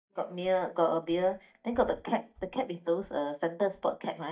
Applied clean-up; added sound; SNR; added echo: neural mask model DeepFilterNet 3.